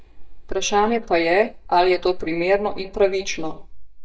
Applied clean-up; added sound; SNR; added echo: neural mask model DeepFilterNet 3.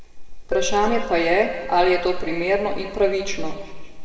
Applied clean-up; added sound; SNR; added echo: neural separator model SepFormer DNS4.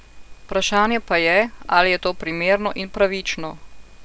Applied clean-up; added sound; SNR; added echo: none; none; none; none.